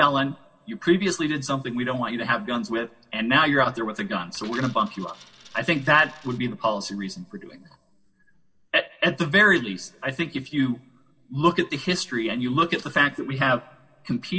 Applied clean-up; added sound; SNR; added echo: neural separator model SepFormer DNS4.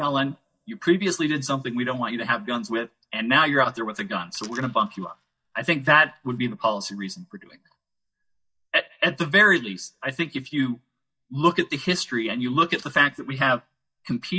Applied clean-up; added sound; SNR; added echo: neural mask model DeepFilterNet 3.